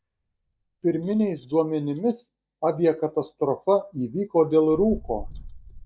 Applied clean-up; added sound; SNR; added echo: neural mask model DeepFilterNet 3.